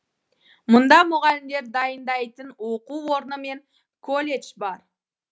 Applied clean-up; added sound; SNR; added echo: none; none; none; none.